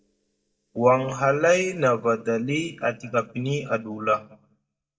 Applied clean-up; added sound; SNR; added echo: neural mask model DeepFilterNet 3.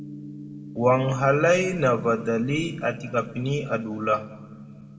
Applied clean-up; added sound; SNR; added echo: none; Gong; 16 dB; reverberation time 1.3 s.